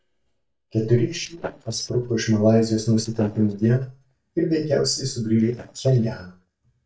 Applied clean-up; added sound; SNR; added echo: neural mask model DeepFilterNet 3.